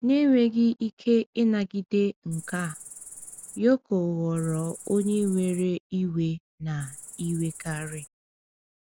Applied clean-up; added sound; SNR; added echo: none; Cricket; 17 dB; none.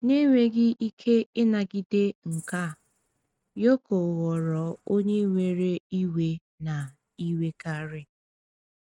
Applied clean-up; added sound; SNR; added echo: neural mask model RNNoise.